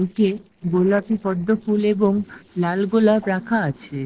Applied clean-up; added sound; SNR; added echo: neural separator model SepFormer DNS4.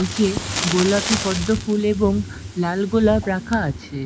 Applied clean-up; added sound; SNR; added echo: none; Fire; 9 dB; none.